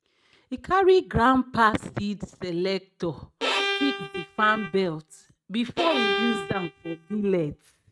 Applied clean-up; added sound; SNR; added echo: neural mask model RNNoise.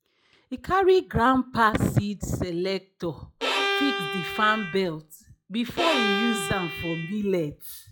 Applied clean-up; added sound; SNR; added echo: classical method log-MMSE.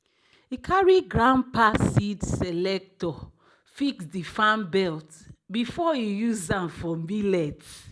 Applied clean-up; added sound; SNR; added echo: none; none; none; none.